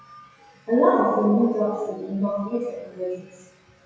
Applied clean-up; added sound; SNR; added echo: classical method WPE with log-MMSE.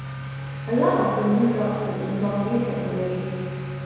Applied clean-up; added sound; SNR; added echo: none; Accelerating, revving, vroom / Motor vehicle (road); 8 dB; reverberation time 1.9 s.